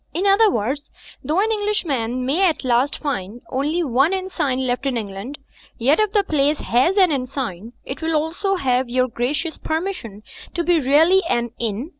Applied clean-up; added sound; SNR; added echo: none; none; none; none.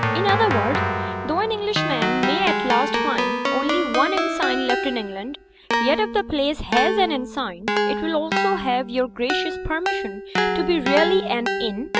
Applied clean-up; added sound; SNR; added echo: none; Keyboard (musical); 0 dB; none.